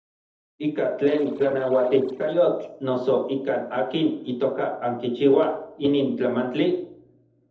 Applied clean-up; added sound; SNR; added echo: neural separator model SepFormer DNS4.